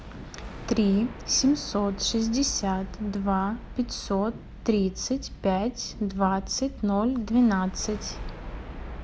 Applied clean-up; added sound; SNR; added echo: none; Thunder; 19 dB; none.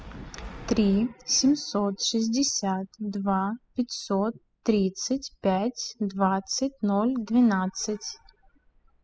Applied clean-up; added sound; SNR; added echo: classical method spectral subtraction.